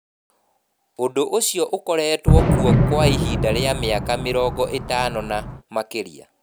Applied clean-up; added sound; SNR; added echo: none; Fireworks; -4 dB; none.